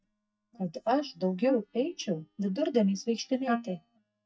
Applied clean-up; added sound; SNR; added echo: neural mask model DeepFilterNet 3.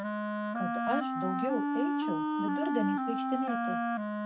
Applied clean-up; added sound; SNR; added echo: none; Wind instrument, woodwind instrument; -5 dB; reverberation time 0.4 s.